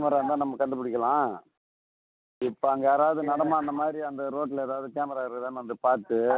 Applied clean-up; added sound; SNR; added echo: none; none; none; none.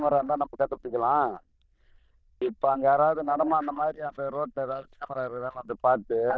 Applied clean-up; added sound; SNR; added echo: neural diffusion model UNIVERSE++.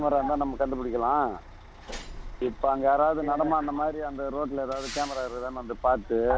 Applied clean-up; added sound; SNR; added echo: none; Truck; 14 dB; none.